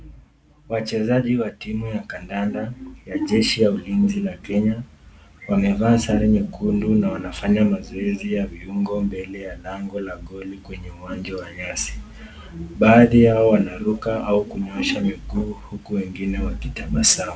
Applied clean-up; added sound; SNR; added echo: none; none; none; none.